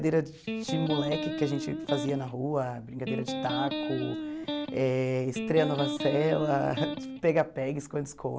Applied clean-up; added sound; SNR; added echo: none; Electric guitar; 4 dB; none.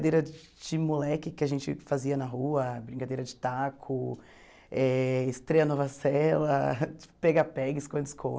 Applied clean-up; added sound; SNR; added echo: none; none; none; none.